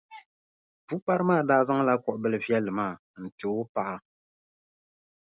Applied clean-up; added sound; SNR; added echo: none; none; none; none.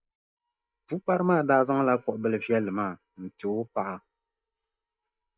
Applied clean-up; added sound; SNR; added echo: neural mask model DeepFilterNet 3.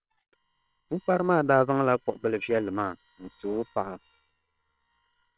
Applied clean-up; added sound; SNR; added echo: neural separator model SepFormer WHAM!.